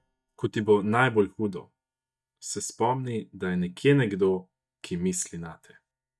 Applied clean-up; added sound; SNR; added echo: neural mask model DeepFilterNet 3.